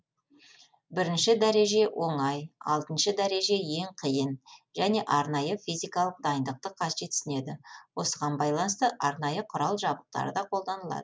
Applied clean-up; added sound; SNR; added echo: none; none; none; none.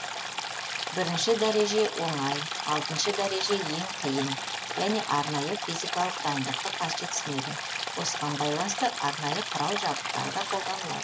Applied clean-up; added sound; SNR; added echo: none; Stream; 3 dB; none.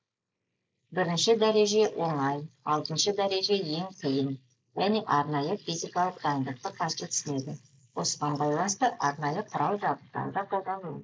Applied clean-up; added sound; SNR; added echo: neural mask model Resemble Enhance denoiser.